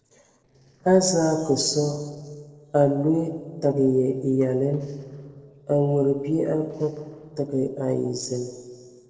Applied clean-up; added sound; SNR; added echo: neural separator model SepFormer DNS4.